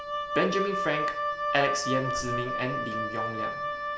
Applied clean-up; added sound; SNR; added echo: none; Wind instrument, woodwind instrument; 0 dB; none.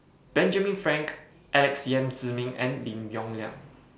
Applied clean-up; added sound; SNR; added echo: none; none; none; none.